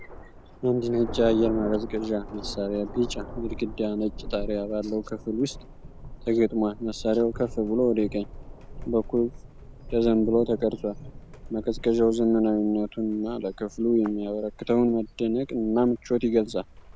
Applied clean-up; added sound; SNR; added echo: none; Thunder; 13 dB; none.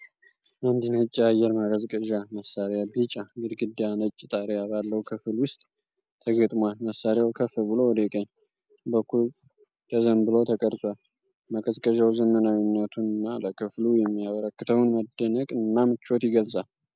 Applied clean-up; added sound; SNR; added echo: none; none; none; none.